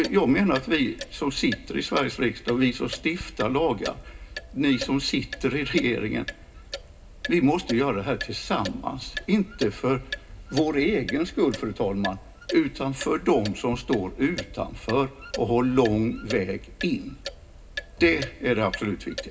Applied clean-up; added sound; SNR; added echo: none; Clock; 13 dB; reverberation time 0.2 s.